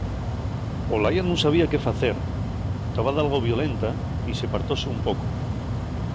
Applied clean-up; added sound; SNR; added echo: none; Mechanical fan; 1 dB; none.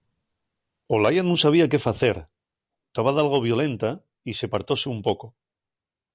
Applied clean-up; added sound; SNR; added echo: none; none; none; none.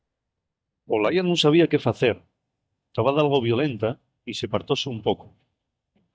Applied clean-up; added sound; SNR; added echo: neural mask model DeepFilterNet 3.